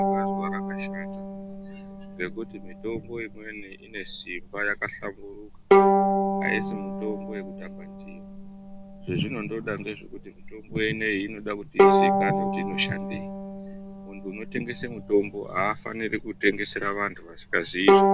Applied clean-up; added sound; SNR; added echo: none; Bowed string instrument; -4 dB; none.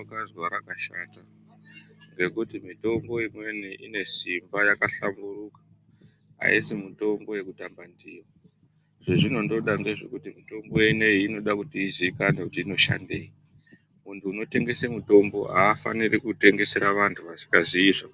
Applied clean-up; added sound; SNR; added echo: none; none; none; none.